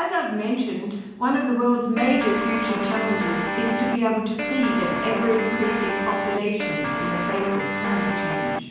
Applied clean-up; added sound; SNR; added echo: none; Guitar; 1 dB; reverberation time 1.0 s.